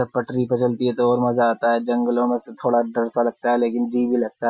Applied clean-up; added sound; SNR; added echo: classical method Wiener filter.